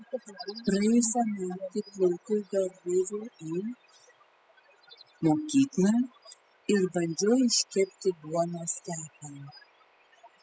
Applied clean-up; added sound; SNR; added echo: classical method spectral subtraction.